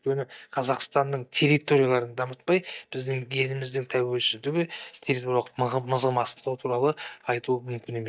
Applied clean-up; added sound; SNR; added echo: neural mask model DeepFilterNet 3.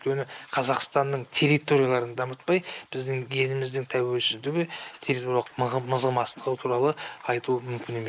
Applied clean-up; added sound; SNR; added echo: neural mask model Resemble Enhance denoiser.